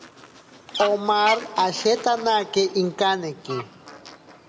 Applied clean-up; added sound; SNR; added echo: none; Fowl; 12 dB; none.